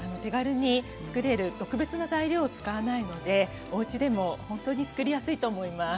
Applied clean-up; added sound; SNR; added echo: none; none; none; none.